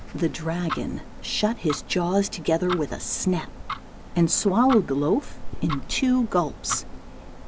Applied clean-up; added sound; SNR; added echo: none; Tick-tock; 11 dB; none.